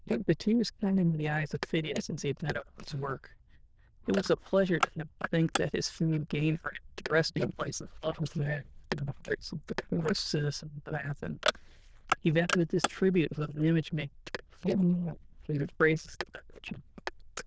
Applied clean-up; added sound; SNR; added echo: neural diffusion model UNIVERSE++.